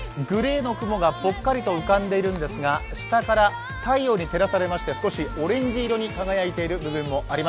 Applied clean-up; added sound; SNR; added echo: none; none; none; none.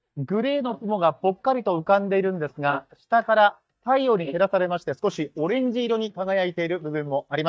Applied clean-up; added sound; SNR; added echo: neural mask model DeepFilterNet 3.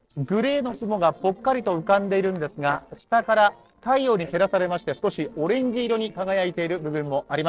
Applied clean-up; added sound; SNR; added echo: neural separator model SepFormer DNS4.